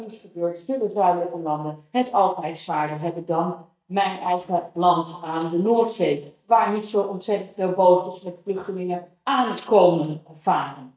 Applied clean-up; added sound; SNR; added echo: neural mask model DeepFilterNet 3.